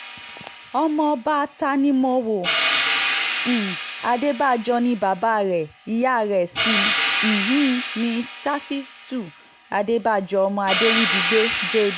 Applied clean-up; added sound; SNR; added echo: none; Hi-hat; 0 dB; none.